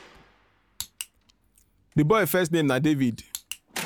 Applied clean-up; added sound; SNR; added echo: none; Slam; 19 dB; none.